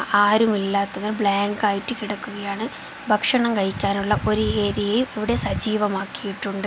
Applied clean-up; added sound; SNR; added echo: none; none; none; none.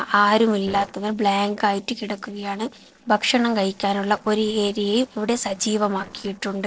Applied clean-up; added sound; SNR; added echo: neural separator model SepFormer DNS4.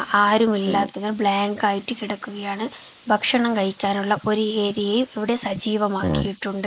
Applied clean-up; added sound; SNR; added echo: neural mask model Resemble Enhance denoiser.